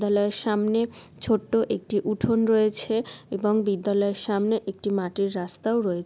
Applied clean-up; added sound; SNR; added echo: none; none; none; none.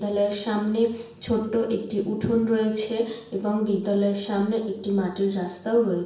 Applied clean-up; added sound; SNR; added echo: none; none; none; reverberation time 0.6 s.